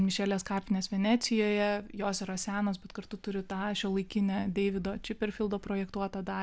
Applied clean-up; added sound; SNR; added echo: none; none; none; none.